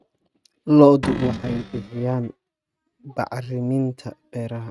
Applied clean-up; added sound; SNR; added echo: neural mask model RNNoise.